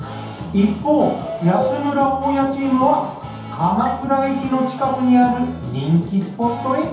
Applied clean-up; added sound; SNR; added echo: none; none; none; reverberation time 0.8 s.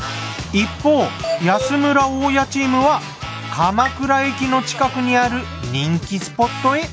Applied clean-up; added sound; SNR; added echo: none; none; none; none.